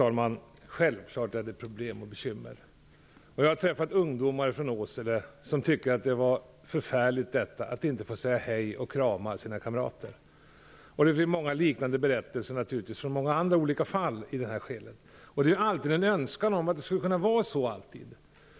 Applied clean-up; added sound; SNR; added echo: none; none; none; none.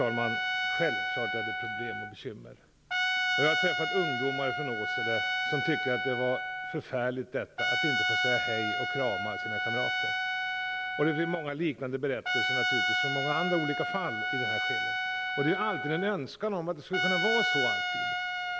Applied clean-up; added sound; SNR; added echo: none; Trumpet; -2 dB; none.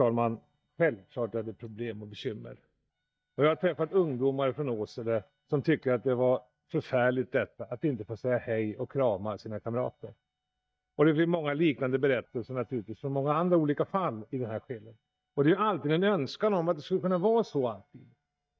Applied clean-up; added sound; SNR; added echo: neural mask model DeepFilterNet 3.